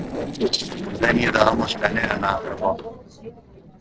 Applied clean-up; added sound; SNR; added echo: neural separator model SepFormer DNS4.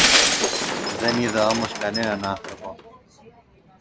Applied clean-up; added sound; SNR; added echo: none; Shatter; -3 dB; none.